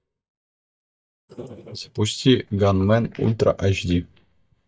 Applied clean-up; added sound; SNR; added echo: neural mask model DeepFilterNet 3.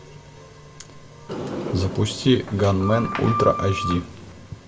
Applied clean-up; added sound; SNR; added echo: none; Sliding door; 6 dB; reverberation time 1.2 s.